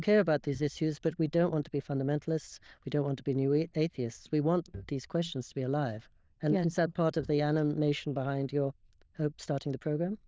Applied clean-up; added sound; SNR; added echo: neural diffusion model UNIVERSE++.